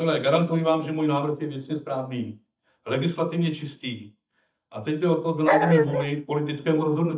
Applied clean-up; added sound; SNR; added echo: neural mask model DeepFilterNet 3.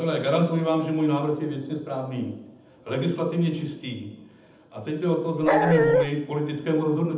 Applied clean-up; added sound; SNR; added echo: none; Dog; -5 dB; reverberation time 0.8 s.